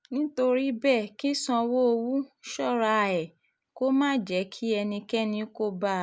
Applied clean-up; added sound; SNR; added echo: none; none; none; none.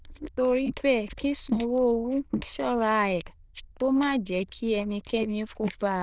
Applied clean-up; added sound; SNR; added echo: neural diffusion model UNIVERSE++.